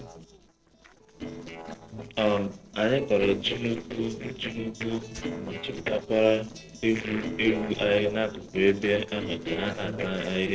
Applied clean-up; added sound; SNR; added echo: neural separator model SepFormer DNS4.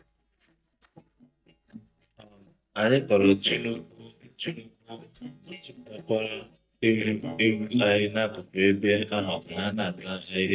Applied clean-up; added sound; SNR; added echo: neural mask model DeepFilterNet 3.